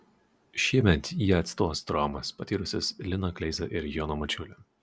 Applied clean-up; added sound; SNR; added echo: none; none; none; none.